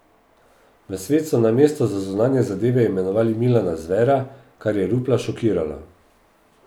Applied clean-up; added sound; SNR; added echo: none; none; none; none.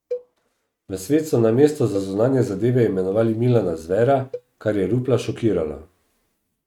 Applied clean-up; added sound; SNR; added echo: neural mask model RNNoise.